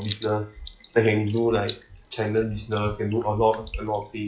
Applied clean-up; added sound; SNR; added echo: classical method log-MMSE.